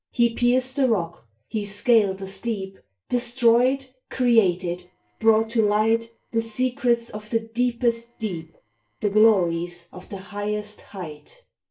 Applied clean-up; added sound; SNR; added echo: neural separator model SepFormer DNS4.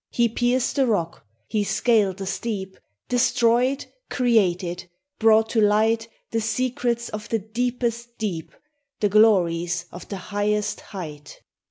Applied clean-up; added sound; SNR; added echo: none; none; none; none.